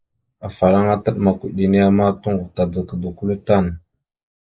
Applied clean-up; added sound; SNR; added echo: neural mask model Resemble Enhance denoiser.